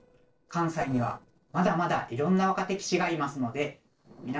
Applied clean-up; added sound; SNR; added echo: neural separator model SepFormer DNS4.